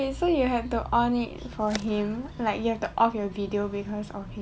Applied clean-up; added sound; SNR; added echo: none; Bird; 19 dB; none.